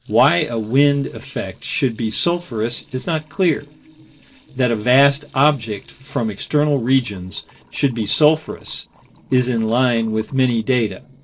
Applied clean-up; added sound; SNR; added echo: neural separator model SepFormer DNS4.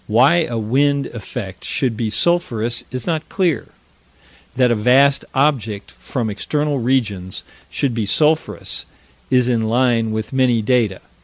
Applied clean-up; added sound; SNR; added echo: none; none; none; none.